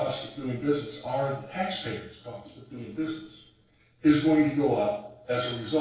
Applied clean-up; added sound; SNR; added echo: neural separator model SepFormer DNS4.